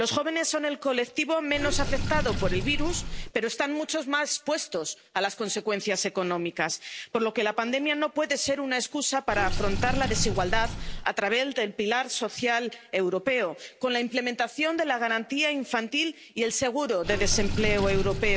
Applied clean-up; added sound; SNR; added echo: none; Sink (filling or washing) / Water; 6 dB; none.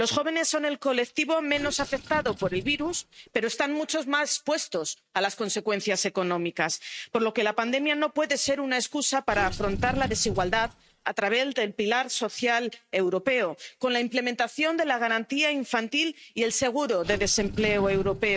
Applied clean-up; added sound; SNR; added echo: neural mask model RNNoise.